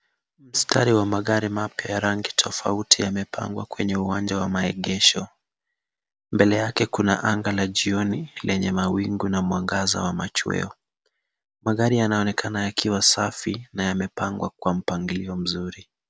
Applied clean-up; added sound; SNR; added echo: none; none; none; none.